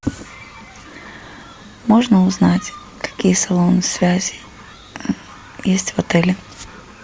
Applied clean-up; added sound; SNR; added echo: none; none; none; none.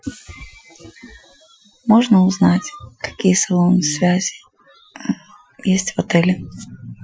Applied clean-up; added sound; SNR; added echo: classical method Wiener filter.